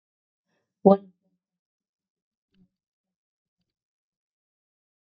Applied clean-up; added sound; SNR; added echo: neural mask model DeepFilterNet 3.